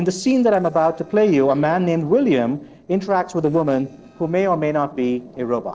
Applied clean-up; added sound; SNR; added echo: neural separator model SepFormer DNS4.